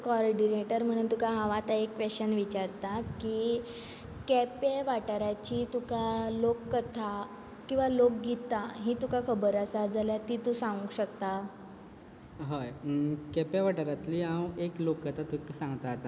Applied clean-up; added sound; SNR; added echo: none; none; none; none.